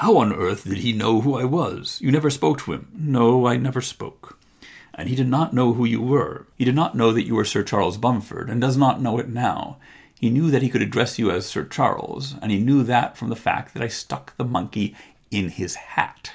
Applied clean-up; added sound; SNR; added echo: none; none; none; none.